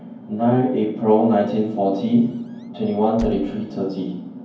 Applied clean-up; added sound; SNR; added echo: none; Squeak / Slam; 19 dB; reverberation time 0.9 s.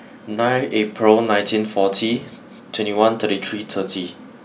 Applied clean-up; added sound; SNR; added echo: none; none; none; none.